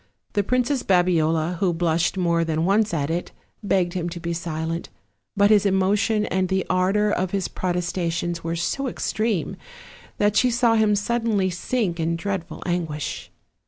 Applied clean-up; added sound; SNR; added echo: none; none; none; none.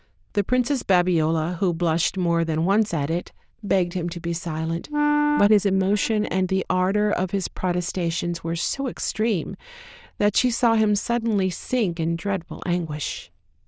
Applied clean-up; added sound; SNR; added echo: neural diffusion model UNIVERSE++.